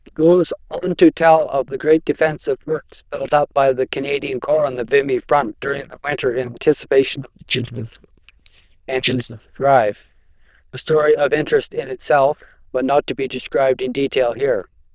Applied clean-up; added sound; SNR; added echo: neural diffusion model UNIVERSE++.